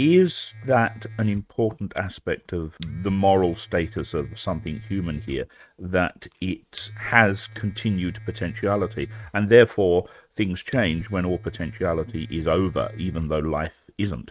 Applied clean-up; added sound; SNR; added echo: neural mask model RNNoise.